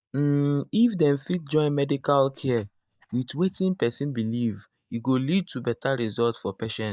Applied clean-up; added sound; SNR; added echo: neural mask model DeepFilterNet 3.